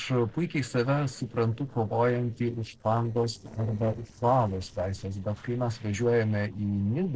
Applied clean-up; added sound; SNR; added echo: neural separator model SepFormer DNS4.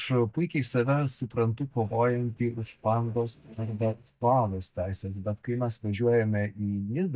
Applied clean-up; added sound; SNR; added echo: neural mask model DeepFilterNet 3.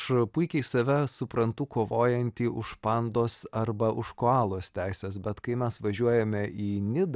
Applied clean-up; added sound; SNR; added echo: none; none; none; none.